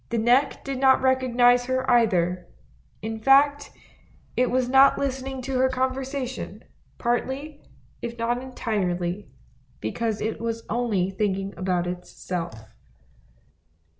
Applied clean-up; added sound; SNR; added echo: none; Tap; 16 dB; none.